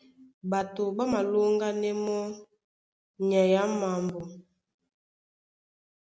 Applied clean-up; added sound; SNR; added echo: none; none; none; none.